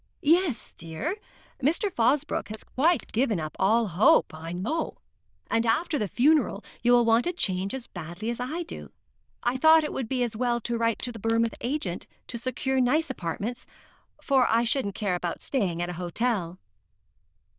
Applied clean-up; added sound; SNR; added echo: neural diffusion model UNIVERSE++.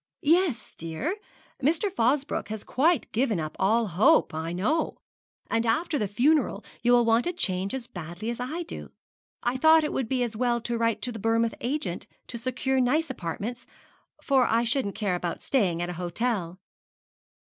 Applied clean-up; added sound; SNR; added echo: none; none; none; none.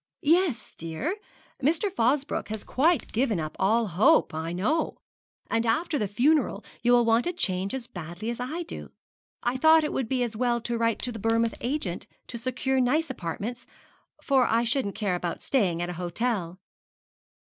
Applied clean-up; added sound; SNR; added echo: none; Chink, clink; 9 dB; none.